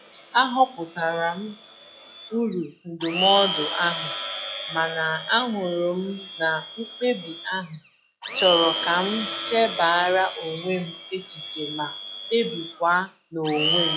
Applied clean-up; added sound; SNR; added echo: classical method log-MMSE.